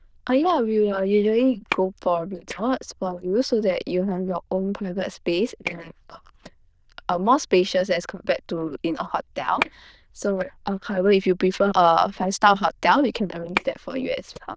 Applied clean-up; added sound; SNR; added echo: neural diffusion model UNIVERSE++.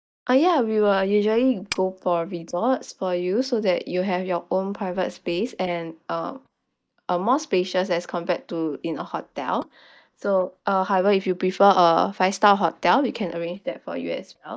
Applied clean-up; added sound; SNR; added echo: neural mask model DeepFilterNet 3.